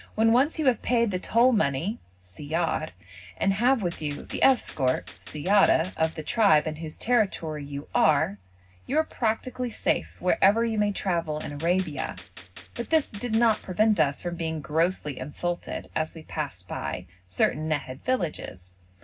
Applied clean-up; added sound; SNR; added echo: none; Gunshot, gunfire; 19 dB; reverberation time 0.4 s.